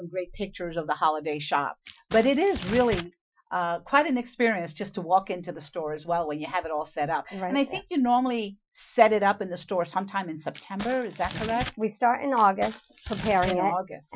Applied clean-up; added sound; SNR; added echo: classical method Wiener filter.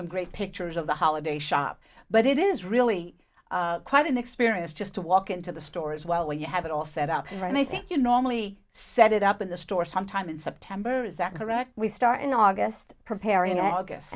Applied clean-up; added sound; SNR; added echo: none; none; none; none.